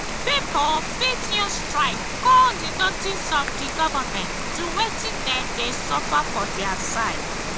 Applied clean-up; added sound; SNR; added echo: none; Rain; 3 dB; none.